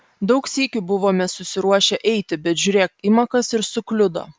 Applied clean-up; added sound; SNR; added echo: none; none; none; none.